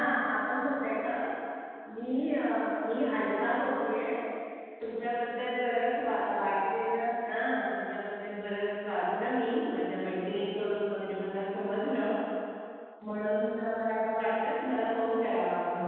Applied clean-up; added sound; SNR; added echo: none; none; none; reverberation time 2.1 s.